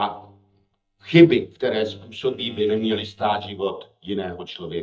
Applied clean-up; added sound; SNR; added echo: neural mask model DeepFilterNet 3.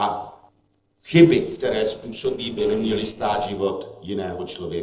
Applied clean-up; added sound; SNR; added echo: neural separator model SepFormer DNS4.